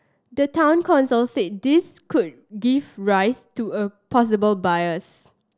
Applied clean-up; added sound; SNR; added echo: none; none; none; none.